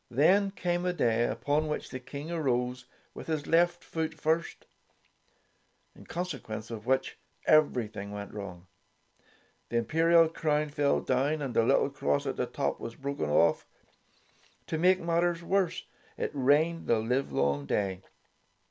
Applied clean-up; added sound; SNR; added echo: none; none; none; none.